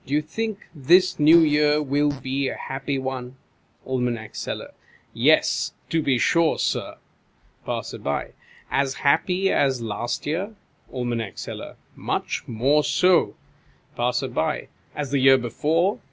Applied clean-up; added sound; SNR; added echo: none; Fart; 17 dB; none.